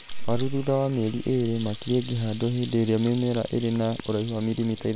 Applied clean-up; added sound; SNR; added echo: none; Sink (filling or washing) / Hands; 15 dB; none.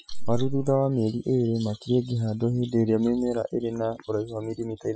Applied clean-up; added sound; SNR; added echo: classical method Wiener filter.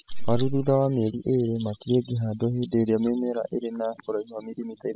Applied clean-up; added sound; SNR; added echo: classical method spectral subtraction.